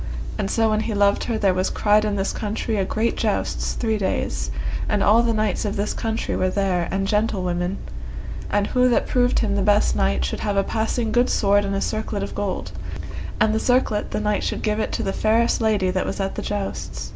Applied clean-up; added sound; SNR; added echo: none; none; none; none.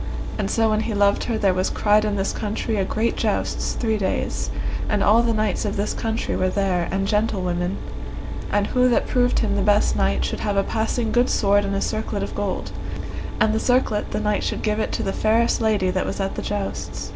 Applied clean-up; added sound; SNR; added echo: none; Mechanisms; 15 dB; none.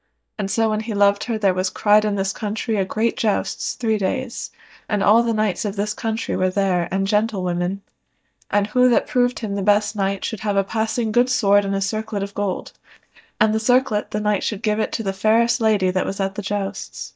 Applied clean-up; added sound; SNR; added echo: neural mask model DeepFilterNet 3.